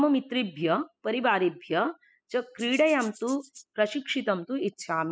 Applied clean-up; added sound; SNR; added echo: classical method spectral subtraction.